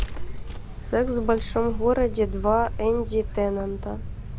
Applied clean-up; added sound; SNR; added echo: none; Vehicle; 5 dB; none.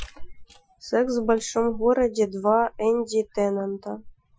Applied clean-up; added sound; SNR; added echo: classical method Wiener filter.